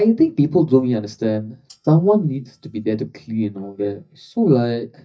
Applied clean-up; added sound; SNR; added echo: neural mask model DeepFilterNet 3.